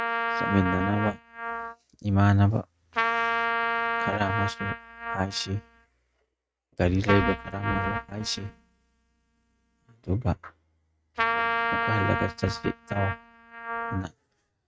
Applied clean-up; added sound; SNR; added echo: neural mask model RNNoise.